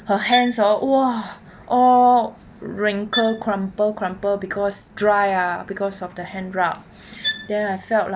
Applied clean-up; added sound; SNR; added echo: none; Bowed string instrument; 10 dB; none.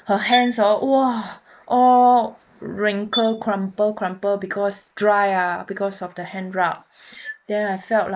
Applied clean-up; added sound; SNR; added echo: neural mask model Resemble Enhance denoiser.